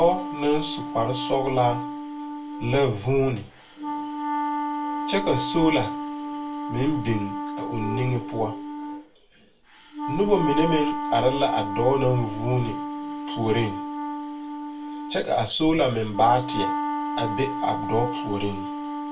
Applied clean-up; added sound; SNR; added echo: none; Wind instrument, woodwind instrument; 5 dB; reverberation time 0.2 s.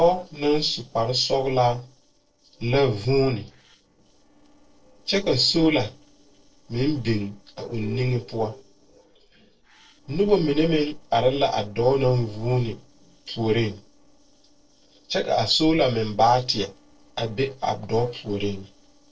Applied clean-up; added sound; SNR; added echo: neural separator model SepFormer DNS4.